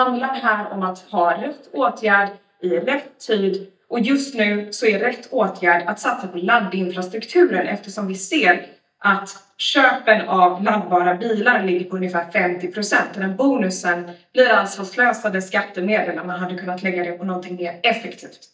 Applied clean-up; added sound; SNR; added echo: neural mask model DeepFilterNet 3.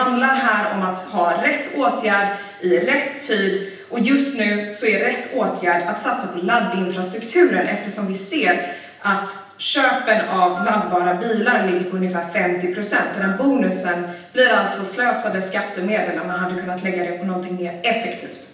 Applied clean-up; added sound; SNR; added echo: none; Wind instrument, woodwind instrument; 13 dB; reverberation time 0.9 s.